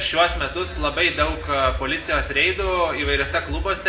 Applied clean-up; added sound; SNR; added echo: none; none; none; reverberation time 0.6 s.